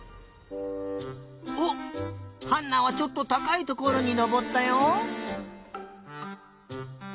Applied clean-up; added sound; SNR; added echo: none; none; none; none.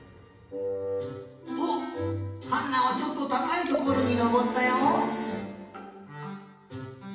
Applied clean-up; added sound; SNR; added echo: none; Liquid; 12 dB; reverberation time 0.9 s.